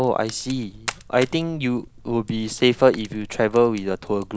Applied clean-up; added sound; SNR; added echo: none; Fire; 17 dB; none.